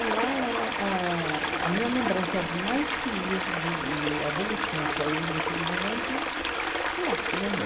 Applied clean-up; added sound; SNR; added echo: none; Stream; -3 dB; reverberation time 1.6 s.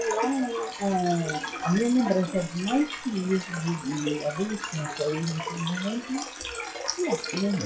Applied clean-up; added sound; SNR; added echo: classical method WPE with log-MMSE.